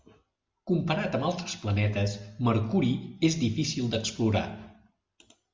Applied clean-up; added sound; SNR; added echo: none; none; none; none.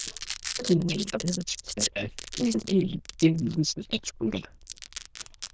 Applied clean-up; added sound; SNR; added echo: neural diffusion model UNIVERSE++.